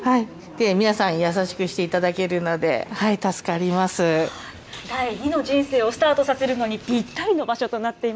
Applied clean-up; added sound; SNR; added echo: none; none; none; none.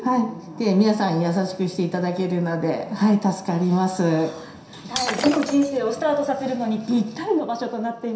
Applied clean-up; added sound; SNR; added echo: none; Shatter; 8 dB; reverberation time 0.7 s.